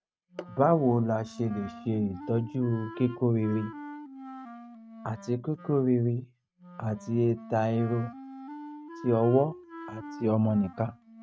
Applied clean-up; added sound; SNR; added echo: neural mask model RNNoise.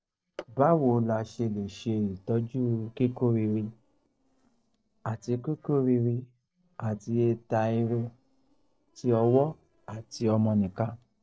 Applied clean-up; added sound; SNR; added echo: neural separator model SepFormer DNS4.